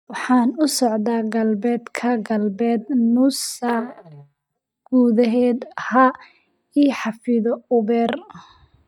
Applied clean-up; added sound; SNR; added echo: neural mask model DeepFilterNet 3.